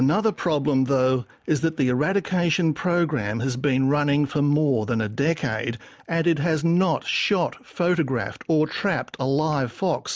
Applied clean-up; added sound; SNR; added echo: none; none; none; none.